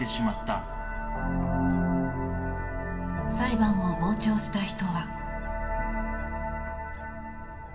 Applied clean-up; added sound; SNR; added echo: none; Bird; 14 dB; reverberation time 1.8 s.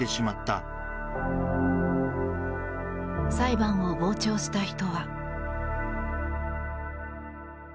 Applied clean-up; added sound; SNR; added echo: none; none; none; none.